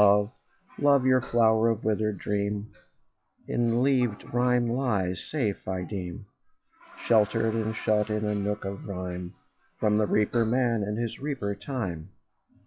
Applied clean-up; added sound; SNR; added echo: classical method log-MMSE.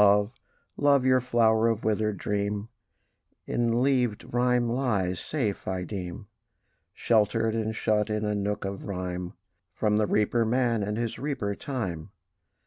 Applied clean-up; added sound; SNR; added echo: none; none; none; none.